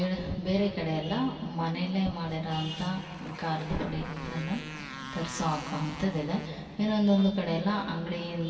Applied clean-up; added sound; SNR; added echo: none; Motorcycle; 15 dB; reverberation time 2.6 s.